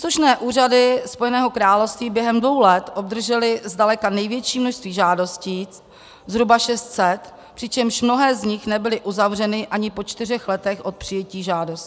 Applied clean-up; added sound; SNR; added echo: none; none; none; none.